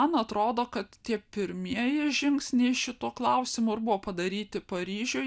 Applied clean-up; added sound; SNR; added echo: none; none; none; none.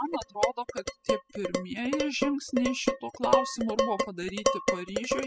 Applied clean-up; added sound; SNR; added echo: classical method spectral subtraction.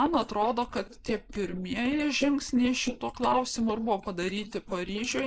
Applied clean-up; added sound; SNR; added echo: neural mask model Resemble Enhance denoiser.